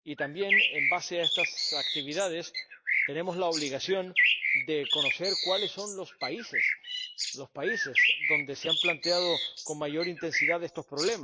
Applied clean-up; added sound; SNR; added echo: neural mask model Resemble Enhance denoiser.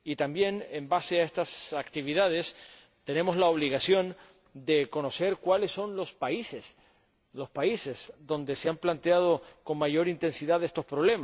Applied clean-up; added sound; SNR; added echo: none; none; none; none.